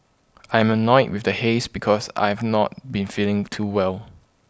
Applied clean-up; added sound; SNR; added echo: none; none; none; none.